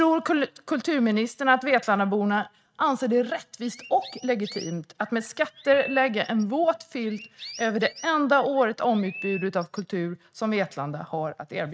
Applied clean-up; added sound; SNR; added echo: neural mask model RNNoise.